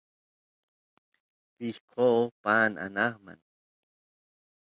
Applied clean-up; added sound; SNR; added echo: none; none; none; none.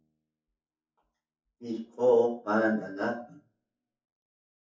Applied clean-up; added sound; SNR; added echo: classical method WPE with log-MMSE.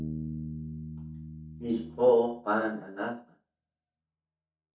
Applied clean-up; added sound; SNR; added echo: neural mask model DeepFilterNet 3.